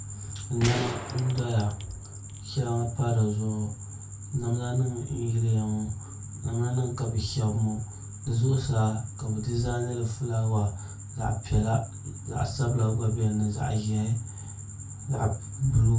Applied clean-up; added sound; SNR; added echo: none; Gunshot, gunfire; 10 dB; reverberation time 0.2 s.